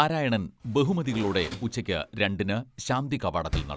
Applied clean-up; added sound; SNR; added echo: none; Door; 13 dB; none.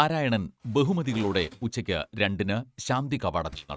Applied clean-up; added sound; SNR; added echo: neural mask model RNNoise.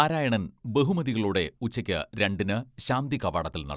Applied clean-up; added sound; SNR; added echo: none; none; none; none.